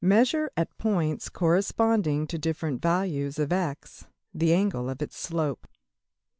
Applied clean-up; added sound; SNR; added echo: none; none; none; none.